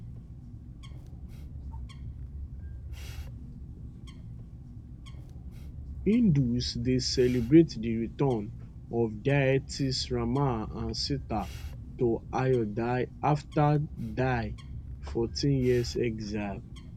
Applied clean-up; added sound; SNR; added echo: none; Bird; 11 dB; none.